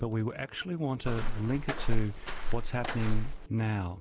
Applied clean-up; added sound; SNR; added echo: none; Walk, footsteps; -5 dB; none.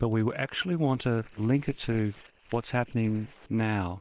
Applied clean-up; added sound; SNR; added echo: neural separator model SepFormer WHAM!.